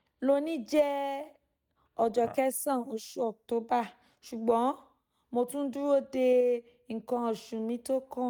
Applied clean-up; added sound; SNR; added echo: neural mask model DeepFilterNet 3.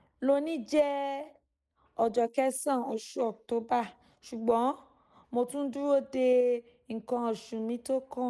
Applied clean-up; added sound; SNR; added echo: neural mask model Resemble Enhance denoiser.